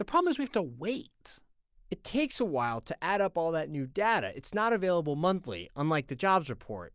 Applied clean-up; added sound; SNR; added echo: none; none; none; none.